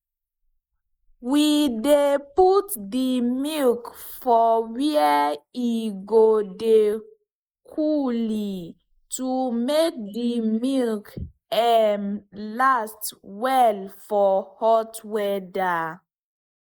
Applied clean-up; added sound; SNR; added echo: neural mask model Resemble Enhance denoiser.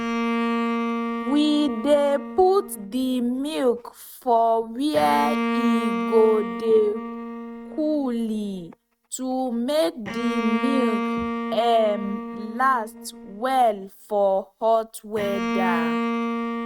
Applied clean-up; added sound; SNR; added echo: neural mask model RNNoise.